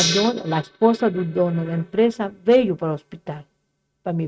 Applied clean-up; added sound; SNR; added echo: neural mask model RNNoise.